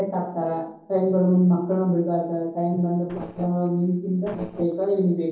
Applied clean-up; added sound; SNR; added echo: neural separator model SepFormer DNS4.